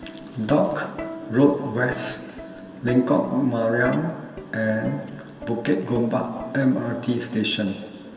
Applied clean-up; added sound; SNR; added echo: none; Plucked string instrument; 16 dB; reverberation time 2.2 s.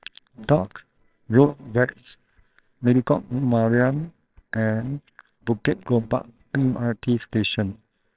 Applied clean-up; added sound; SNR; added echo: neural separator model SepFormer WHAMR!.